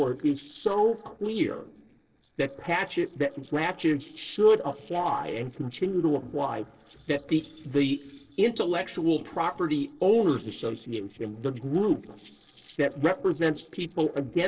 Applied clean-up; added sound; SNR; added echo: neural separator model SepFormer DNS4.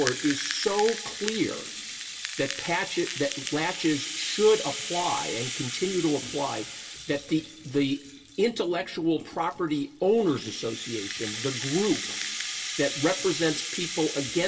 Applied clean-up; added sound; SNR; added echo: none; Rattle (instrument); 7 dB; reverberation time 0.1 s.